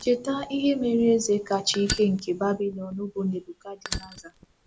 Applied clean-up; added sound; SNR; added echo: none; Fire; 14 dB; none.